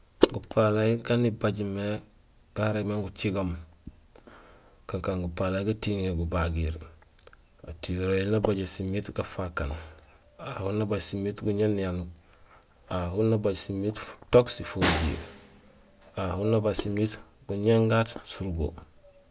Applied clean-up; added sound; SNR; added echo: none; Snare drum; 7 dB; none.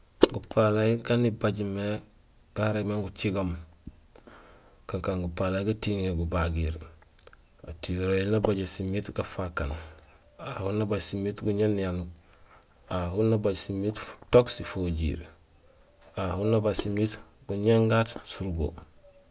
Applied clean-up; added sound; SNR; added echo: none; none; none; none.